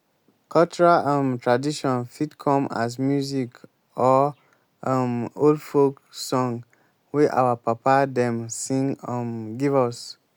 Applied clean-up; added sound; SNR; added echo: none; none; none; none.